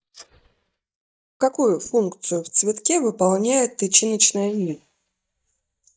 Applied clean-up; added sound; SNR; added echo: neural mask model DeepFilterNet 3.